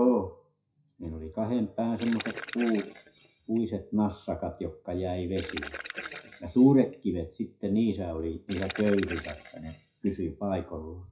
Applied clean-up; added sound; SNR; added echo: classical method WPE with log-MMSE.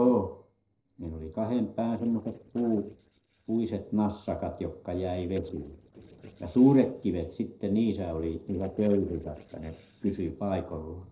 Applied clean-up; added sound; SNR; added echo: neural separator model SepFormer DNS4.